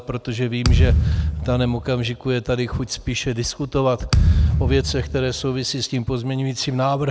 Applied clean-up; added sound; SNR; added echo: none; Thump, thud; -1 dB; none.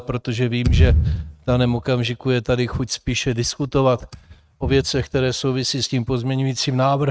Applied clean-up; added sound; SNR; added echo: neural mask model RNNoise.